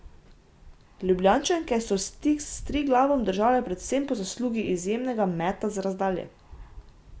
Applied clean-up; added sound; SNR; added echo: none; Fixed-wing aircraft, airplane; 19 dB; none.